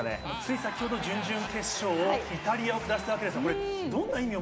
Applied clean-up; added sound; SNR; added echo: none; none; none; none.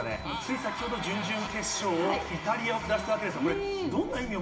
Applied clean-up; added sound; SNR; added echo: none; none; none; reverberation time 1.2 s.